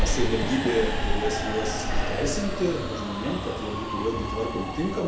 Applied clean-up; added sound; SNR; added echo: none; Subway, metro, underground; -1 dB; reverberation time 0.5 s.